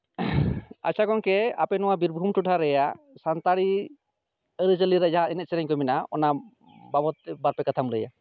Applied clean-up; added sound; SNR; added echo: none; none; none; none.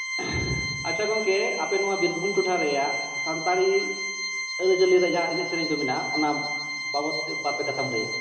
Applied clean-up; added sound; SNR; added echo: none; Organ; 4 dB; reverberation time 1.3 s.